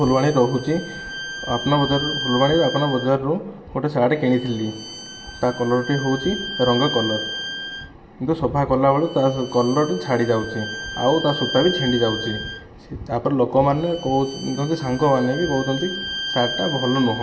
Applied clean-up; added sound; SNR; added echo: none; Bowed string instrument; 10 dB; reverberation time 1.9 s.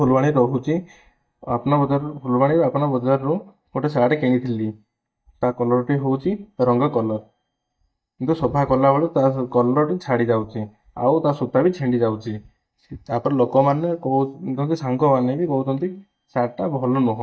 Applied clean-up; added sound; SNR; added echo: neural mask model DeepFilterNet 3.